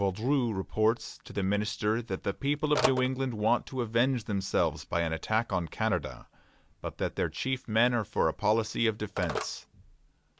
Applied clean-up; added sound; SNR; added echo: none; Telephone; 13 dB; none.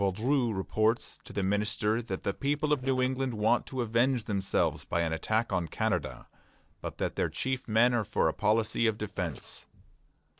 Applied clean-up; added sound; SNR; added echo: neural separator model SepFormer DNS4.